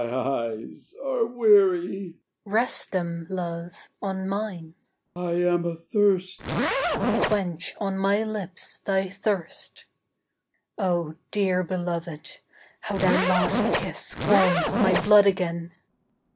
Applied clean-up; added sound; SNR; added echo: none; Zipper (clothing); -1 dB; none.